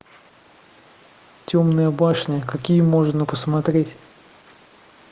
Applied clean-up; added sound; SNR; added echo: none; none; none; none.